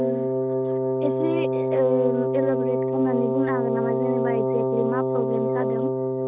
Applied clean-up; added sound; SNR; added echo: none; Wind instrument, woodwind instrument; -4 dB; none.